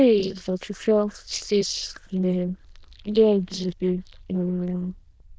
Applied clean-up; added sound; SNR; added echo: neural diffusion model UNIVERSE++.